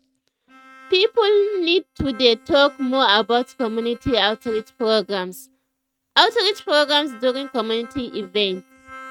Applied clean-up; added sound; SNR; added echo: neural mask model RNNoise.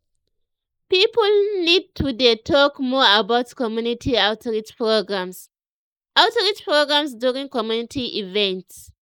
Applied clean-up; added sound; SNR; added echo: neural mask model Resemble Enhance denoiser.